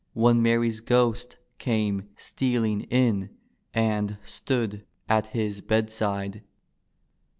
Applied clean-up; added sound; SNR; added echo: none; none; none; none.